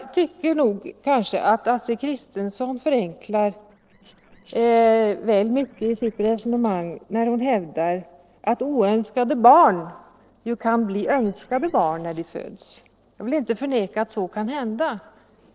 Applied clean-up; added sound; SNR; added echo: neural separator model SepFormer DNS4.